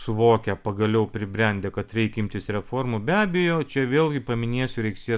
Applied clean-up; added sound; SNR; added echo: none; none; none; none.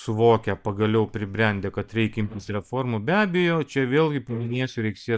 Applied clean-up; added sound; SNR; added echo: neural mask model DeepFilterNet 3.